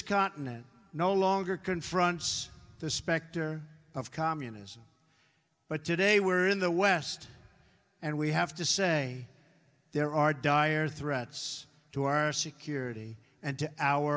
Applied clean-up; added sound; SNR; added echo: none; none; none; none.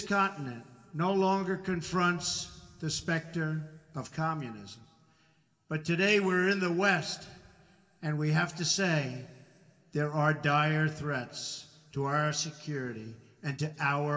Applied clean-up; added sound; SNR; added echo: none; none; none; reverberation time 1.4 s.